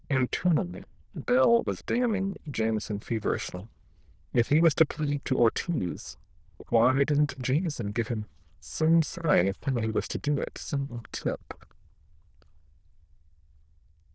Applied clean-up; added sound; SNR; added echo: neural diffusion model UNIVERSE++.